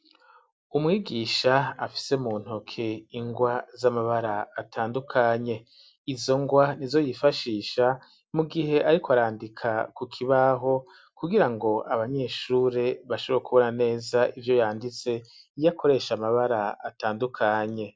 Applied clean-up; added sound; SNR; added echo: none; none; none; none.